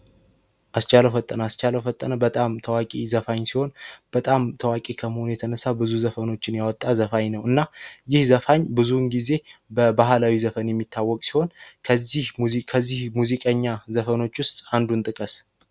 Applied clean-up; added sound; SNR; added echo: none; none; none; none.